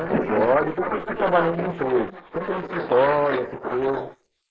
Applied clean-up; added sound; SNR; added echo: neural mask model Resemble Enhance denoiser.